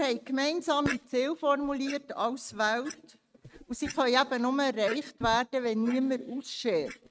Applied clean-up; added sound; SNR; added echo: neural mask model RNNoise.